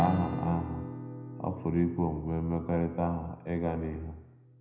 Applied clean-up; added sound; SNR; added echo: none; Acoustic guitar / Strum; 9 dB; reverberation time 0.8 s.